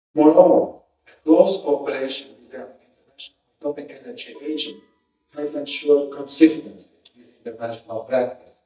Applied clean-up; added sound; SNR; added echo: neural mask model DeepFilterNet 3.